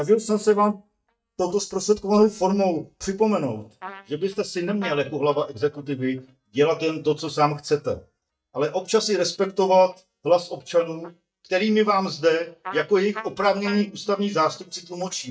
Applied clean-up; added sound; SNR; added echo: neural mask model DeepFilterNet 3.